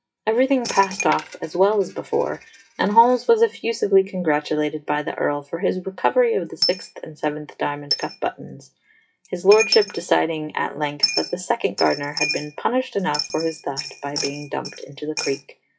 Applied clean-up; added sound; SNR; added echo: classical method WPE with log-MMSE.